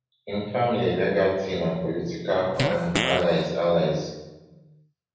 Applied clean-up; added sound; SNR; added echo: none; Fart; 3 dB; reverberation time 1.1 s.